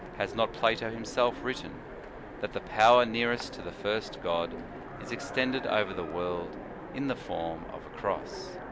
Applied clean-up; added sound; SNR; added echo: none; Train; 10 dB; none.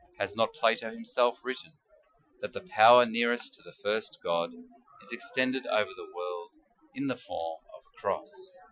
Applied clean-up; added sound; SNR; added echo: classical method Wiener filter.